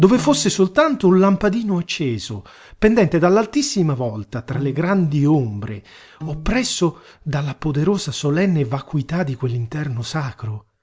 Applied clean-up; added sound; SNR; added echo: none; Piano; 14 dB; none.